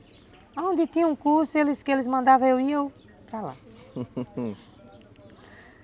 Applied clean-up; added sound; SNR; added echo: none; none; none; none.